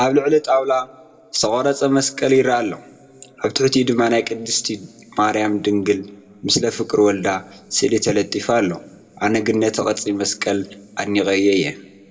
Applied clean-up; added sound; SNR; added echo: none; none; none; reverberation time 0.9 s.